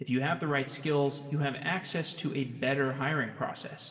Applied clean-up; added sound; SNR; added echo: none; none; none; reverberation time 2.1 s.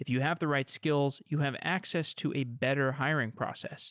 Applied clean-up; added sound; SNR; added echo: none; none; none; none.